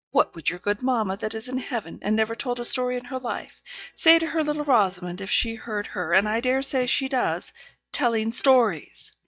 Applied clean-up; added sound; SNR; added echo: neural mask model DeepFilterNet 3.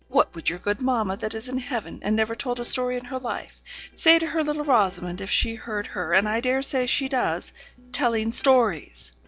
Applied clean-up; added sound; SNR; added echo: neural separator model SepFormer DNS4.